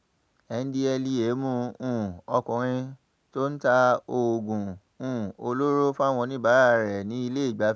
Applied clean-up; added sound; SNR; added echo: none; none; none; none.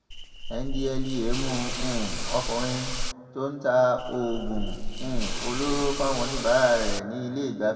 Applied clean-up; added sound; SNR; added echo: none; Hiss / Insect; 1 dB; reverberation time 1.6 s.